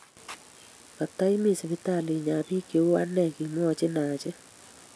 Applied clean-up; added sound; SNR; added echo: none; none; none; none.